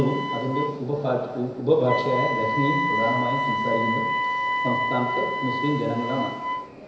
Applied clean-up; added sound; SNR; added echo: none; Wind instrument, woodwind instrument; 1 dB; reverberation time 1.0 s.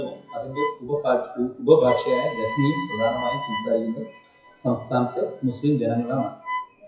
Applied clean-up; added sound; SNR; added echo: classical method WPE with log-MMSE.